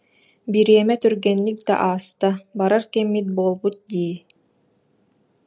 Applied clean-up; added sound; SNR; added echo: none; none; none; none.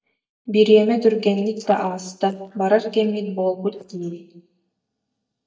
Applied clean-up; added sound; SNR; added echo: neural mask model DeepFilterNet 3.